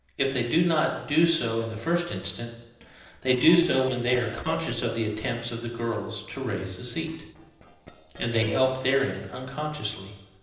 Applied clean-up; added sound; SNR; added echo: neural separator model SepFormer DNS4.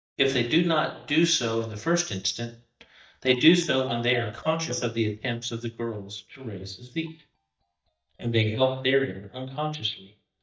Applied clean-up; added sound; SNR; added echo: neural mask model DeepFilterNet 3.